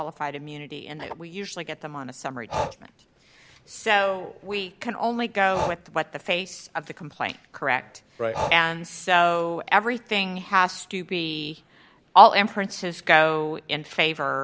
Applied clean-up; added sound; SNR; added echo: none; Breathing; 12 dB; none.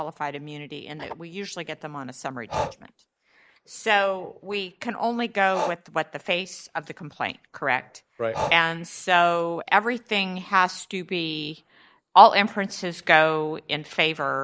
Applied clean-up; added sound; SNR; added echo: neural mask model Resemble Enhance denoiser.